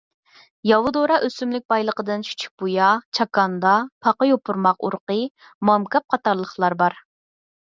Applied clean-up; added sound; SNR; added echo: none; none; none; none.